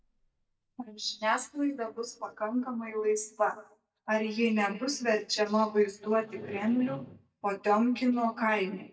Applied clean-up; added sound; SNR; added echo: neural mask model DeepFilterNet 3.